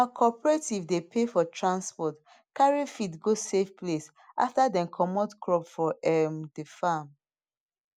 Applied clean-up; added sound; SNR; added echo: none; none; none; none.